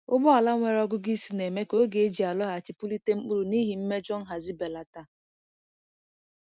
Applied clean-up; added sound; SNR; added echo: none; none; none; none.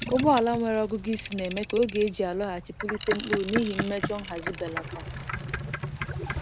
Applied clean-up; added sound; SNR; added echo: none; Boat, Water vehicle; 6 dB; none.